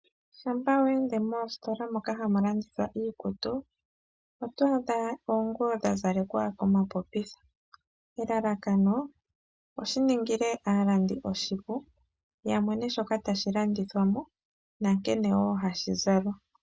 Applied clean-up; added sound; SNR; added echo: none; none; none; none.